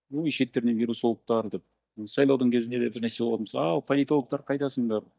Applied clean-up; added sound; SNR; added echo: neural mask model DeepFilterNet 3.